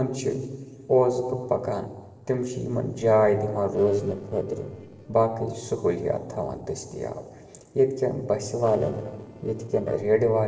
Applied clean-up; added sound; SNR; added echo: neural separator model SepFormer DNS4.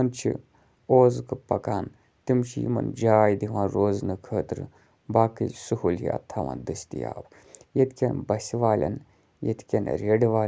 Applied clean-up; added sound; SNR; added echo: none; none; none; none.